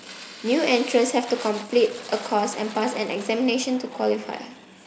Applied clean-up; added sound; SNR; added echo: none; Fire; 16 dB; none.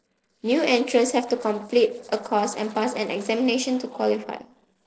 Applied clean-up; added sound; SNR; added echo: neural separator model SepFormer DNS4.